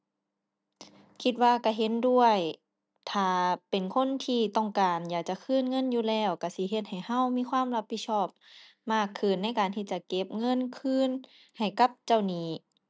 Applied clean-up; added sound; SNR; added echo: none; none; none; none.